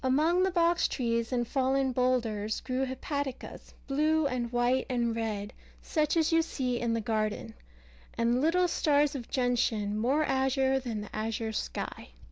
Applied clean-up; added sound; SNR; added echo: none; none; none; none.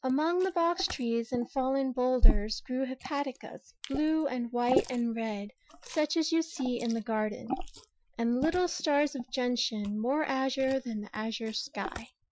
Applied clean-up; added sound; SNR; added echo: classical method Wiener filter.